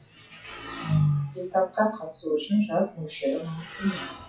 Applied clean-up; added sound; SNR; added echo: classical method WPE with log-MMSE.